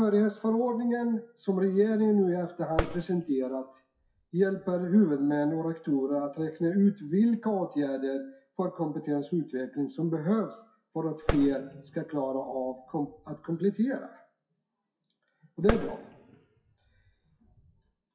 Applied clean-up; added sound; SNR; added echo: classical method WPE with log-MMSE.